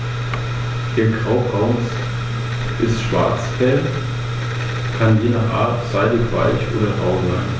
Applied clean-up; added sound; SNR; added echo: none; none; none; none.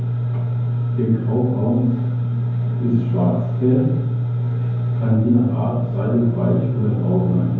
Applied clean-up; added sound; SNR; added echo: none; none; none; reverberation time 0.9 s.